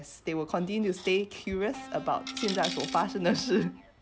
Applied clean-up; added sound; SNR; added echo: none; Coin (dropping) + Electric guitar / Bass guitar; 11 dB; none.